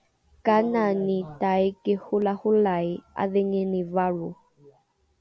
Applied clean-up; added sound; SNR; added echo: none; none; none; none.